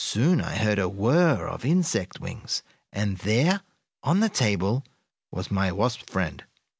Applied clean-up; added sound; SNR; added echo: none; none; none; none.